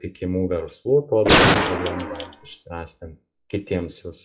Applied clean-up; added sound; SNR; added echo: classical method WPE with log-MMSE.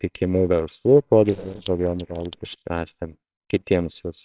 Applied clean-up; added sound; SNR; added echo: neural separator model SepFormer WHAMR!.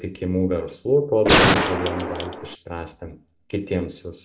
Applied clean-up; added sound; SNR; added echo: none; Gunshot, gunfire; -5 dB; reverberation time 0.3 s.